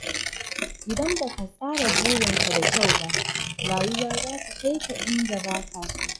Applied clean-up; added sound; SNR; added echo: classical method log-MMSE.